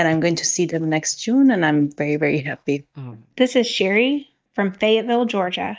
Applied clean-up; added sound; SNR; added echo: neural mask model DeepFilterNet 3.